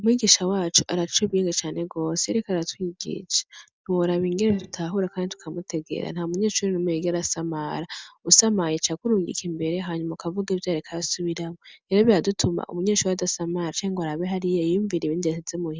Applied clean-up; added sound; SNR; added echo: neural mask model DeepFilterNet 3.